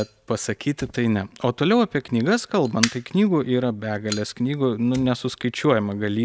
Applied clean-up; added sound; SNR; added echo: none; Fire; 16 dB; none.